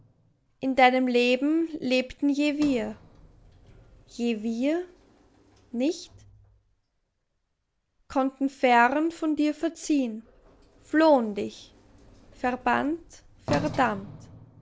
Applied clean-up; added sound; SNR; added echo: none; Sliding door; 18 dB; none.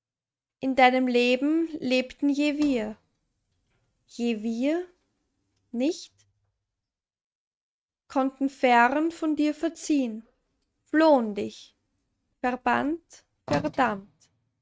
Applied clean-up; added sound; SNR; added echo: neural mask model RNNoise.